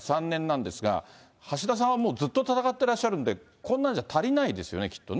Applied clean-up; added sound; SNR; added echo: none; none; none; none.